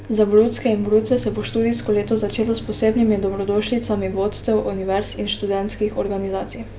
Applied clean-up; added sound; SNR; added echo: none; Engine; 15 dB; none.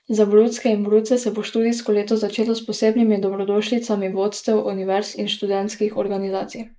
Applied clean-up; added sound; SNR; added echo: neural mask model Resemble Enhance denoiser.